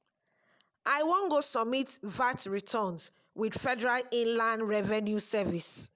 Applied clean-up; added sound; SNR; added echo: none; none; none; none.